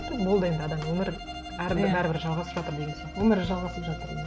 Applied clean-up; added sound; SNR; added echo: none; Bowed string instrument; 13 dB; none.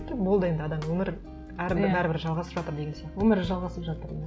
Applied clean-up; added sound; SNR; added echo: none; none; none; none.